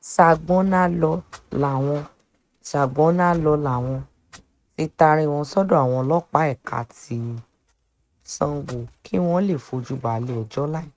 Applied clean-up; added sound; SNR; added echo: neural mask model RNNoise.